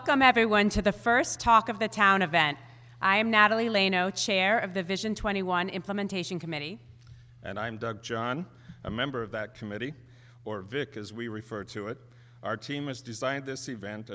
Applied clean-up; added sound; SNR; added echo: none; none; none; none.